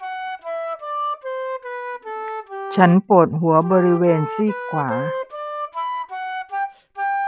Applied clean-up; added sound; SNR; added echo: none; Wind instrument, woodwind instrument; 6 dB; none.